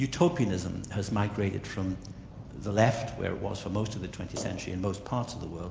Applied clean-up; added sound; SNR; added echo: none; none; none; none.